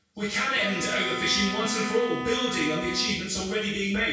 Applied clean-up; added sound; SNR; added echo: none; Bowed string instrument; 8 dB; reverberation time 0.6 s.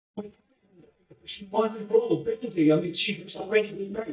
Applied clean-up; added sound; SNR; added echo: neural mask model DeepFilterNet 3.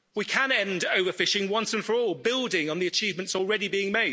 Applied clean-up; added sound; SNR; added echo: none; none; none; none.